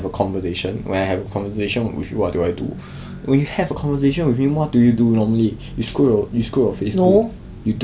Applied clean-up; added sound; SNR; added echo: none; none; none; none.